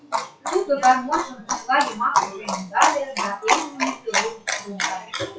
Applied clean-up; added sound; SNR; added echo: classical method WPE with log-MMSE.